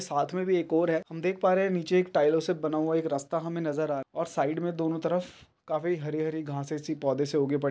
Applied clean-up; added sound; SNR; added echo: none; none; none; none.